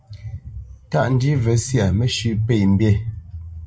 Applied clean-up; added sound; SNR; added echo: none; none; none; none.